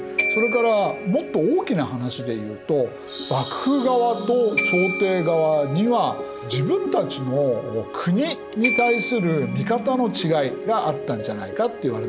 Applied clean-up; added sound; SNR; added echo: none; Glockenspiel; 10 dB; none.